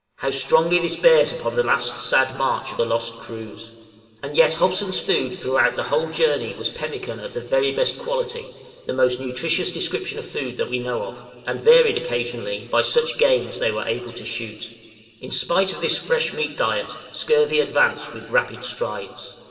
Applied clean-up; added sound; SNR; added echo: none; none; none; reverberation time 2.5 s.